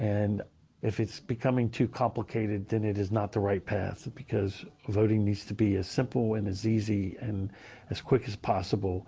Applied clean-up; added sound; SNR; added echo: none; none; none; none.